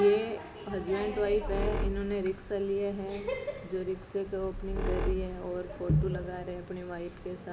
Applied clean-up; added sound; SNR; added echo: none; Squeak; 5 dB; none.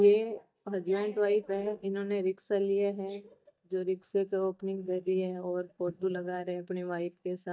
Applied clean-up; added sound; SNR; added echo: neural mask model DeepFilterNet 3.